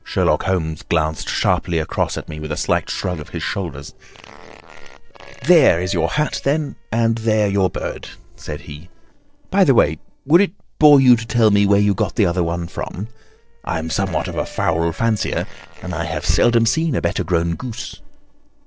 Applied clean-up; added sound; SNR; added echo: neural separator model SepFormer DNS4.